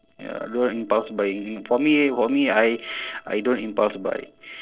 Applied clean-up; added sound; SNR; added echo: neural separator model SepFormer DNS4.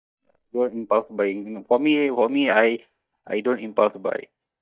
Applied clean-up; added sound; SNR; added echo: neural mask model DeepFilterNet 3.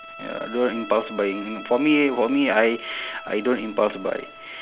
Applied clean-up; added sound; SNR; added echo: none; Bowed string instrument; 16 dB; none.